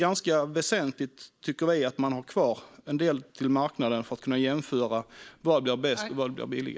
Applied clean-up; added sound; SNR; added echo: neural mask model Resemble Enhance denoiser.